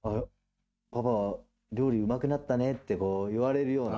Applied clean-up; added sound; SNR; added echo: neural mask model RNNoise.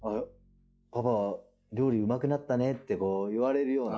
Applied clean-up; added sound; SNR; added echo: classical method log-MMSE.